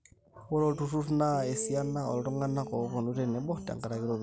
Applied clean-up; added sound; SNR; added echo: none; none; none; none.